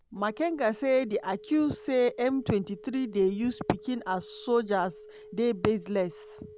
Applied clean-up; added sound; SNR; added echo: none; Telephone; 20 dB; none.